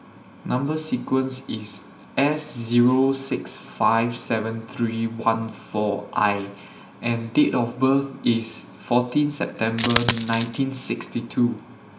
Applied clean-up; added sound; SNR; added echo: none; Coin (dropping); 3 dB; reverberation time 0.8 s.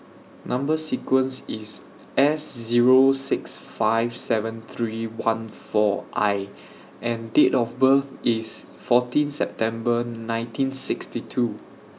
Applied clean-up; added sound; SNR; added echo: none; none; none; none.